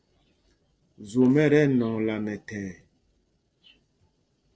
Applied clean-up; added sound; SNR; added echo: neural separator model SepFormer DNS4.